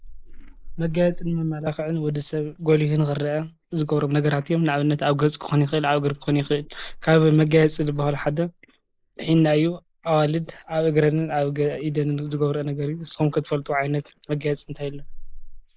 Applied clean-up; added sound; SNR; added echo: neural mask model Resemble Enhance denoiser.